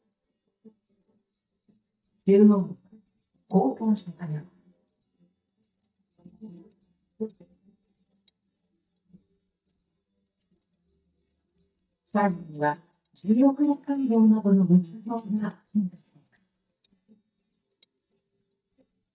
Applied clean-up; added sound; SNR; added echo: neural mask model DeepFilterNet 3.